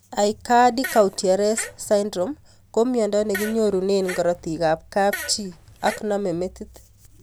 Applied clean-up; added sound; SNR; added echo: none; Fart; 14 dB; none.